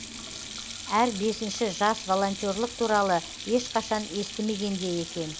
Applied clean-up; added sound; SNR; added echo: none; Sink (filling or washing); 10 dB; none.